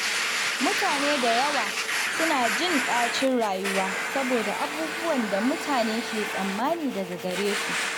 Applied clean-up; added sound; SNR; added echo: none; Domestic sounds, home sounds; 1 dB; none.